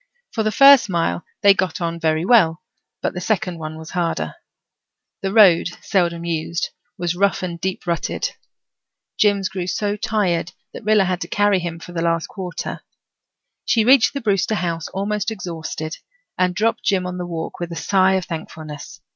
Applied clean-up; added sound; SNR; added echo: none; none; none; none.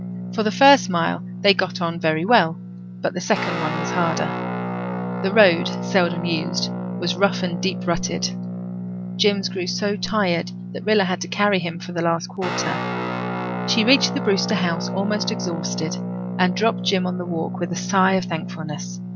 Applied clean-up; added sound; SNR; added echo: none; Guitar; 5 dB; none.